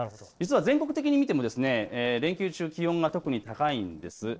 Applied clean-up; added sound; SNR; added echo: neural separator model SepFormer DNS4.